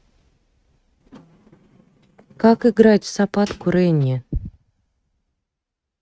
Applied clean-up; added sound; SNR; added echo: neural mask model RNNoise.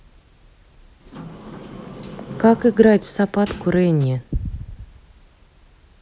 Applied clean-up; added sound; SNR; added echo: none; Sliding door; 15 dB; none.